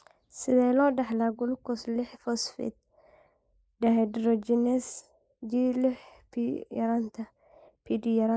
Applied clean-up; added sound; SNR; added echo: neural mask model Resemble Enhance denoiser.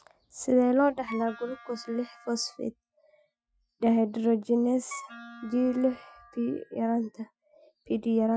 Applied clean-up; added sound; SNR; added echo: classical method Wiener filter.